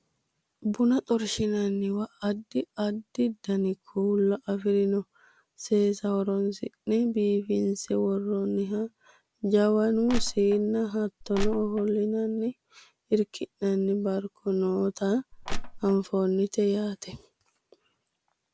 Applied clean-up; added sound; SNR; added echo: none; Crushing; 3 dB; none.